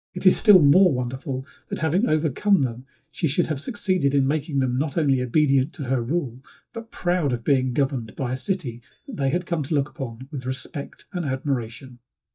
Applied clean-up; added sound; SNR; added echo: neural mask model DeepFilterNet 3.